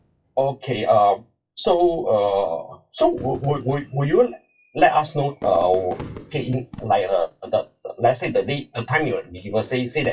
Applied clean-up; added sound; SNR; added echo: classical method WPE with log-MMSE.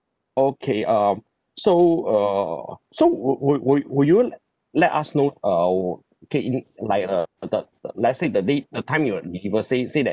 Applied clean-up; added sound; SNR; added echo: none; none; none; none.